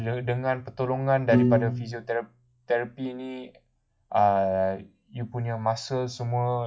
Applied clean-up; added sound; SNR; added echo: classical method log-MMSE.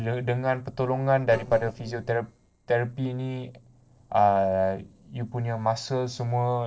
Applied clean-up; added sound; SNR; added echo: neural separator model SepFormer DNS4.